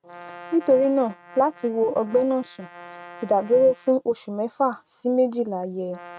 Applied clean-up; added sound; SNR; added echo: neural mask model RNNoise.